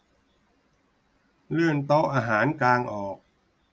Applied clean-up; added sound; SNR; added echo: none; none; none; none.